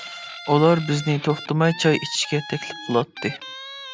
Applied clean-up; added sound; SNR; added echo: none; Guitar; 14 dB; none.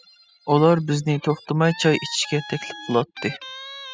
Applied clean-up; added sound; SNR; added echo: classical method spectral subtraction.